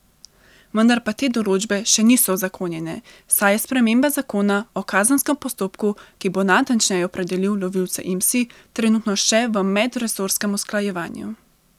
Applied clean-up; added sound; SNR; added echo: none; none; none; none.